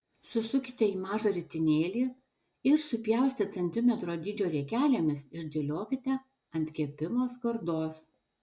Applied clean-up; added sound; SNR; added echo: none; none; none; none.